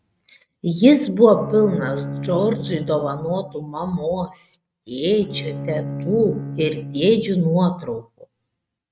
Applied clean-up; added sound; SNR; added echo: neural mask model RNNoise.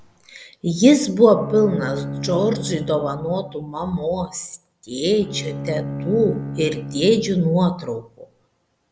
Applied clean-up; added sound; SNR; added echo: none; Bowed string instrument; 11 dB; none.